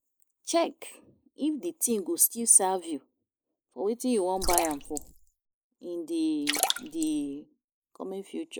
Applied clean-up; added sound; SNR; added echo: neural mask model Resemble Enhance denoiser.